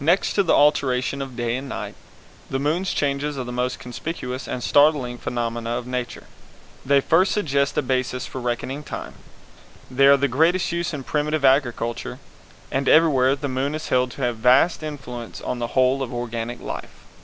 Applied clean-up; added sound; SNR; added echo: none; none; none; none.